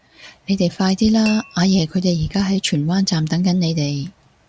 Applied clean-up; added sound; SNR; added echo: none; Tap / Glass; 18 dB; none.